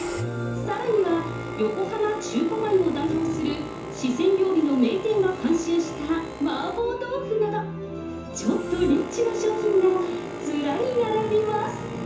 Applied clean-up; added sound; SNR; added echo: none; Boat, Water vehicle; 13 dB; reverberation time 0.6 s.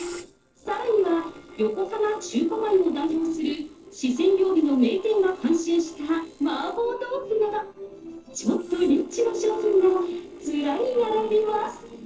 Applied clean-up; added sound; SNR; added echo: neural separator model SepFormer DNS4.